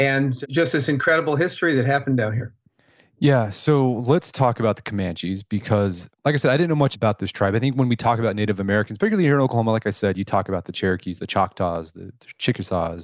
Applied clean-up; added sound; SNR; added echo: none; none; none; none.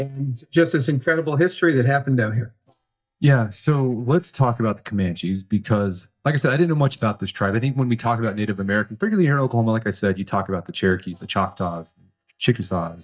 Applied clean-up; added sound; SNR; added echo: neural mask model DeepFilterNet 3.